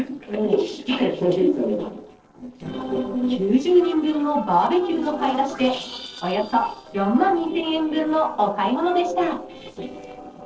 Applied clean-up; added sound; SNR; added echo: neural separator model SepFormer DNS4.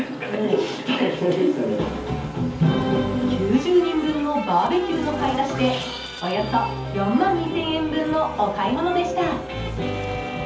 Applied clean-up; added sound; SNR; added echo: none; Buzz; 18 dB; reverberation time 0.5 s.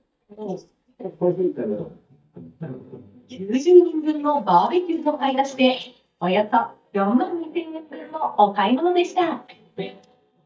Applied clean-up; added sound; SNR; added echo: neural mask model DeepFilterNet 3.